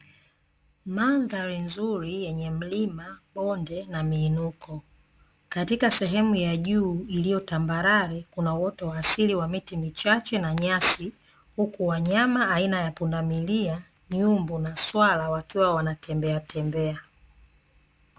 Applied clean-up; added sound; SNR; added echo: none; none; none; none.